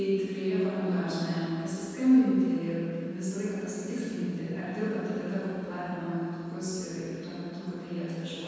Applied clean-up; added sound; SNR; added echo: none; none; none; reverberation time 2.1 s.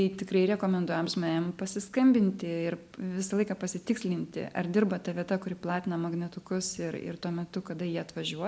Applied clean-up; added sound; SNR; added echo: none; none; none; none.